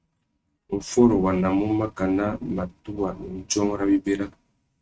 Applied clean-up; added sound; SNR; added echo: neural mask model RNNoise.